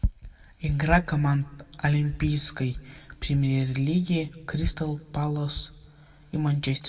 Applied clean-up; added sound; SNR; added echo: none; none; none; reverberation time 1.4 s.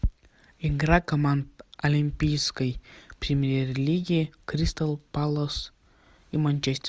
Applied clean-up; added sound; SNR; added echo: none; none; none; none.